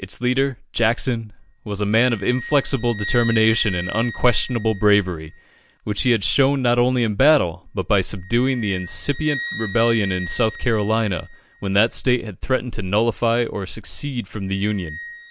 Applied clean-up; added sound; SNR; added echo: none; Wind instrument, woodwind instrument; 16 dB; none.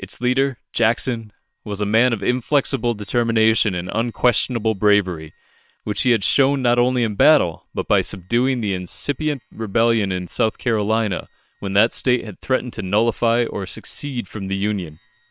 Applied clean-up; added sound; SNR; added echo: neural separator model SepFormer WHAM!.